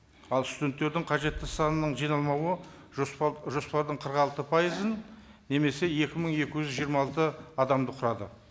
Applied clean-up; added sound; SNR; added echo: none; none; none; none.